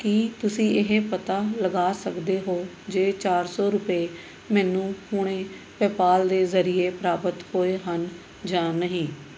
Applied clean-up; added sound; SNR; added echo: none; none; none; none.